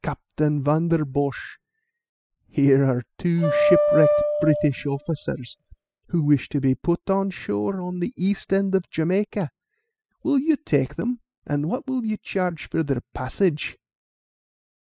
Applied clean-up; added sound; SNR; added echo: classical method spectral subtraction.